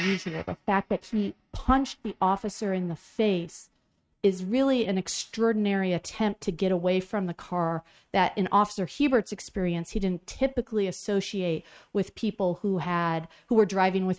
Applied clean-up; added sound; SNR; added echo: neural mask model RNNoise.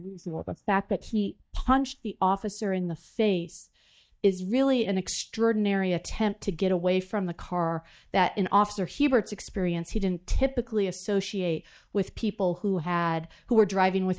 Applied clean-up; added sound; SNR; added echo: neural mask model DeepFilterNet 3.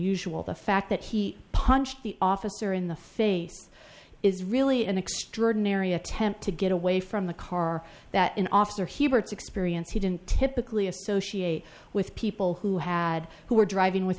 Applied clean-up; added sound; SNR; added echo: none; none; none; none.